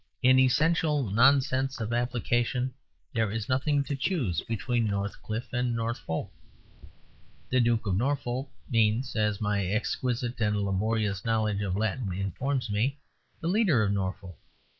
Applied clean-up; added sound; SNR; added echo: neural mask model Resemble Enhance denoiser.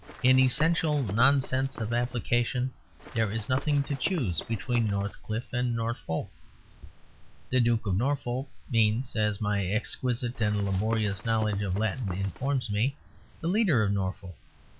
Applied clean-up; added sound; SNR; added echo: none; Run; 16 dB; none.